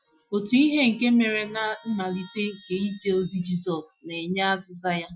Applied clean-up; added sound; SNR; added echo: classical method Wiener filter.